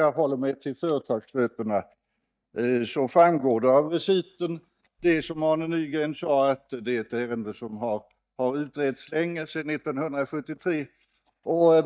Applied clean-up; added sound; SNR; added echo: neural mask model DeepFilterNet 3.